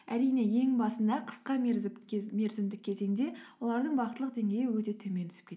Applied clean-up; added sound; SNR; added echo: none; none; none; none.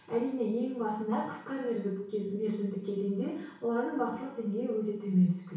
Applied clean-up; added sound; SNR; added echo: none; none; none; reverberation time 0.6 s.